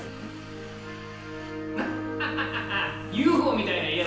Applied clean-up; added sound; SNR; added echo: none; Zipper (clothing); 19 dB; reverberation time 0.9 s.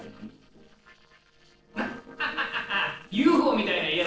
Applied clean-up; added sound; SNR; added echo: neural separator model SepFormer DNS4.